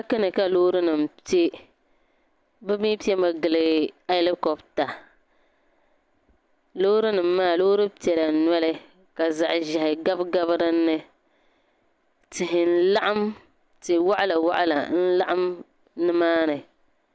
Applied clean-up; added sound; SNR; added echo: none; none; none; none.